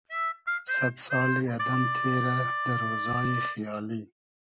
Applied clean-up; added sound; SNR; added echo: none; Harmonica; -1 dB; none.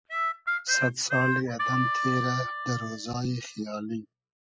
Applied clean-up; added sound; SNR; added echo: classical method spectral subtraction.